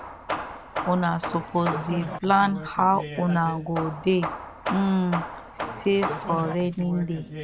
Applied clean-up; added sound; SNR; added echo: none; Hammer / Wood; 8 dB; none.